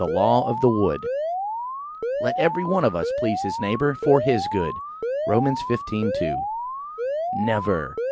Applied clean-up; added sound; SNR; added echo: none; Alarm; 3 dB; none.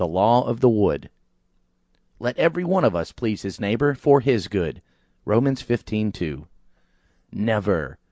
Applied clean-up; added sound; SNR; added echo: none; none; none; none.